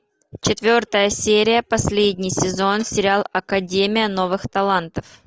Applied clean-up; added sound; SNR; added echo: none; none; none; none.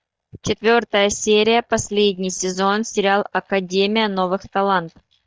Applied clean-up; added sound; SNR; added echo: neural mask model DeepFilterNet 3.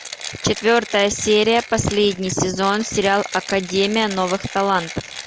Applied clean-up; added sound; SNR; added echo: none; Mechanisms; 14 dB; none.